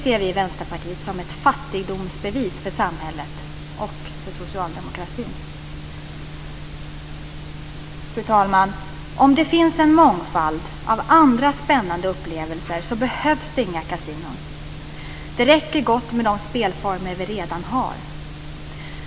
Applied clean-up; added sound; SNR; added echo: none; none; none; none.